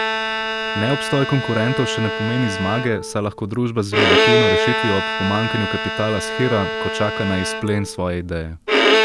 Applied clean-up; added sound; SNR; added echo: none; Bowed string instrument; -1 dB; none.